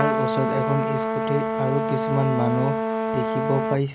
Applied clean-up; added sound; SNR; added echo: none; Trumpet; -1 dB; none.